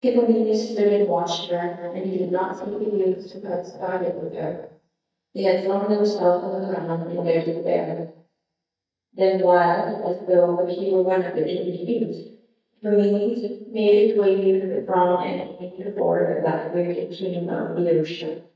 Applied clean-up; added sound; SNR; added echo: neural mask model DeepFilterNet 3.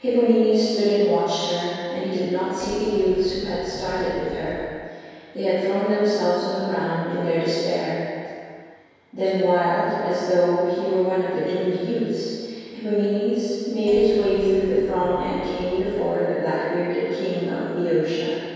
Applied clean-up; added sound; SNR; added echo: none; Keyboard (musical); 17 dB; reverberation time 2.2 s.